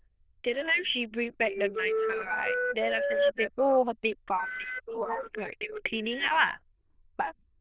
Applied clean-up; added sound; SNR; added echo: neural diffusion model UNIVERSE++.